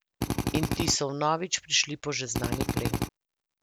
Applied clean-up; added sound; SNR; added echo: none; Drill; -2 dB; none.